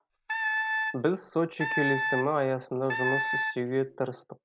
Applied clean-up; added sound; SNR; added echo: none; Wind instrument, woodwind instrument; 1 dB; none.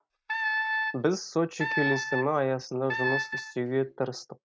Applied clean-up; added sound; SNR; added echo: neural mask model RNNoise.